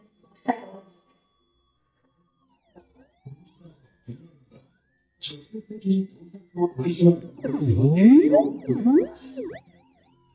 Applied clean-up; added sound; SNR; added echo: neural mask model DeepFilterNet 3.